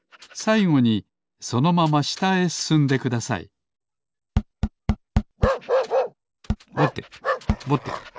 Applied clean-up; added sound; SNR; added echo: none; none; none; none.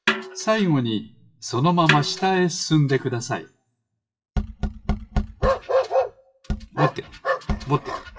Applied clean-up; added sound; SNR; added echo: classical method WPE with log-MMSE.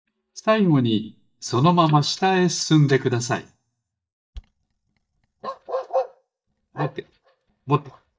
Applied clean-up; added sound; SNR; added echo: neural mask model DeepFilterNet 3.